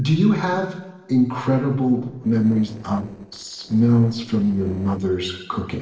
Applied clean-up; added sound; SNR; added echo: neural separator model SepFormer DNS4.